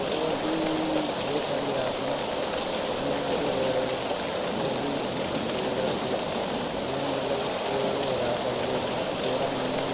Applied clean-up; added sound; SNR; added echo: none; Rain; -5 dB; none.